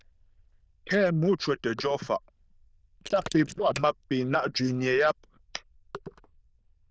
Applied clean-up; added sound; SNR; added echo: neural diffusion model UNIVERSE++.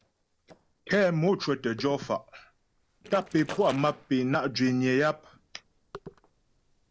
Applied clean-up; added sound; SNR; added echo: neural separator model SepFormer DNS4.